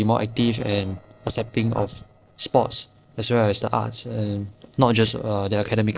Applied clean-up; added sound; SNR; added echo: neural separator model SepFormer DNS4.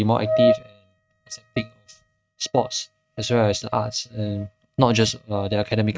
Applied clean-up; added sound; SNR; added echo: neural mask model RNNoise.